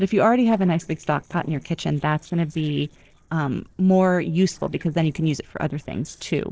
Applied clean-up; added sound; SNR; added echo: neural separator model SepFormer DNS4.